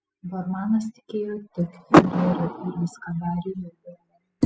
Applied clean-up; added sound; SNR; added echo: classical method spectral subtraction.